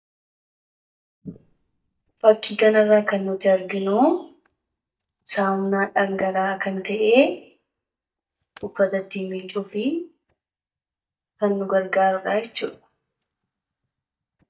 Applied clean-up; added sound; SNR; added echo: neural mask model DeepFilterNet 3.